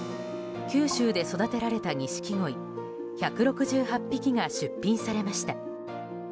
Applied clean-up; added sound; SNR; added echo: none; Percussion + Keyboard (musical); 18 dB; none.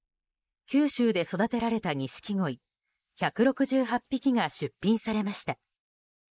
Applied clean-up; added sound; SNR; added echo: neural mask model Resemble Enhance denoiser.